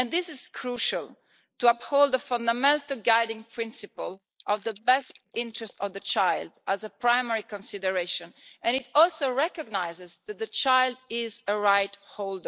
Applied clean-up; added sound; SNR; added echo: neural mask model Resemble Enhance denoiser.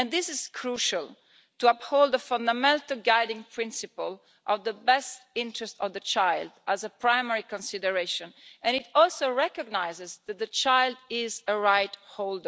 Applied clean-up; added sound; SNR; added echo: none; none; none; none.